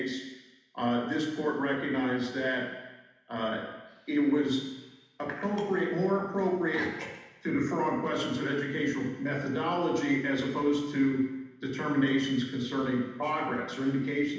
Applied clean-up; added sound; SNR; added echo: none; none; none; reverberation time 1.1 s.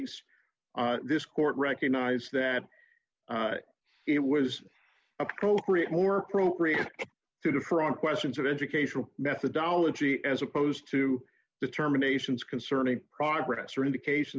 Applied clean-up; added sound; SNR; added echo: none; none; none; none.